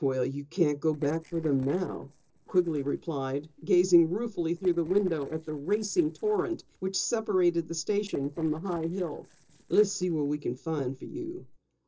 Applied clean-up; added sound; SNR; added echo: neural separator model SepFormer DNS4.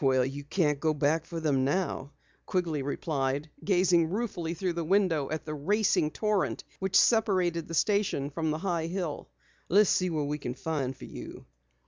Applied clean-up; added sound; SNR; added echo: none; none; none; none.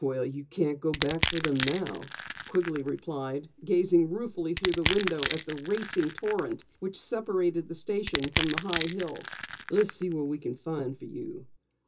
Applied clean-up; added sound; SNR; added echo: none; Crushing; 2 dB; reverberation time 0.2 s.